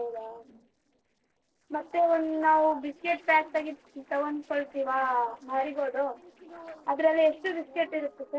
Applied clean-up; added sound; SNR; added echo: neural separator model SepFormer DNS4.